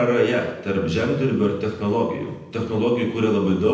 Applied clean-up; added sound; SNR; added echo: none; none; none; reverberation time 0.9 s.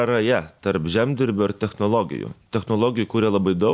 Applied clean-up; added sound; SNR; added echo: none; none; none; none.